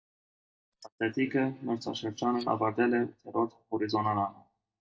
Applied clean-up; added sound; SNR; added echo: neural mask model DeepFilterNet 3.